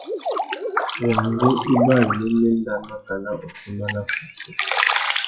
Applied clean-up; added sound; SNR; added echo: classical method WPE with log-MMSE.